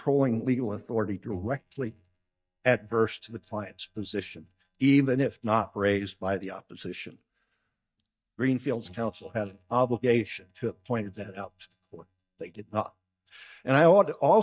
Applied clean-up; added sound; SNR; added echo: neural mask model DeepFilterNet 3.